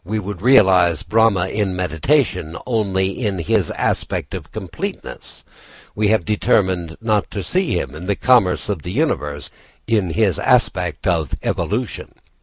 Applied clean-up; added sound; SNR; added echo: none; none; none; none.